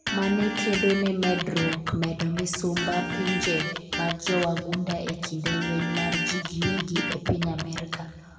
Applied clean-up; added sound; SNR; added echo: none; Electric guitar; 4 dB; reverberation time 1.5 s.